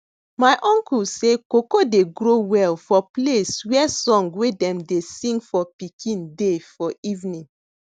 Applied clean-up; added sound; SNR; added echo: none; none; none; none.